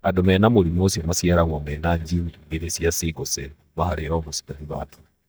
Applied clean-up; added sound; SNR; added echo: neural mask model DeepFilterNet 3.